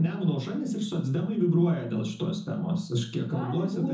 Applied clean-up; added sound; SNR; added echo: none; none; none; reverberation time 0.5 s.